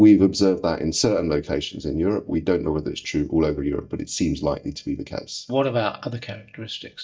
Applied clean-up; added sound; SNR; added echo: neural mask model DeepFilterNet 3.